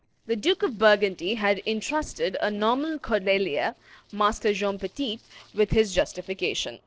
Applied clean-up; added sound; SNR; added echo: neural separator model SepFormer DNS4.